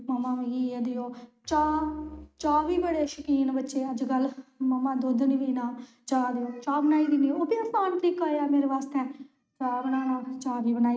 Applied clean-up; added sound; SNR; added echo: neural mask model RNNoise.